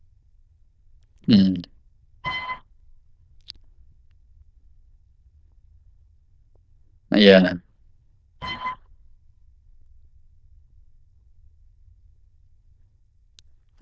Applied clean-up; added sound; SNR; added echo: neural diffusion model UNIVERSE++.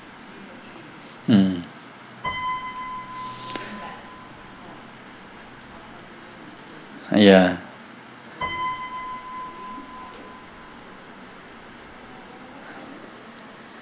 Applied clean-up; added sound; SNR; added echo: none; Piano; 11 dB; none.